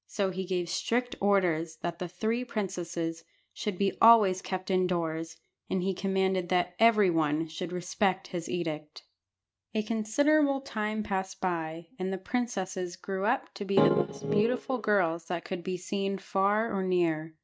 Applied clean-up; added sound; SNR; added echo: neural mask model RNNoise.